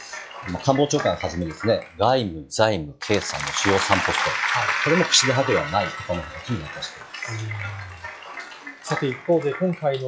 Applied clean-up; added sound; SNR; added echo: classical method log-MMSE.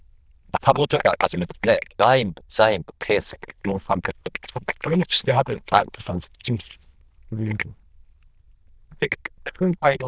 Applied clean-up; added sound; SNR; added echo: neural diffusion model UNIVERSE++.